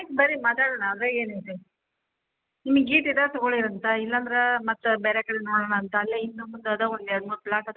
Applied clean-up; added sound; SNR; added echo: none; none; none; none.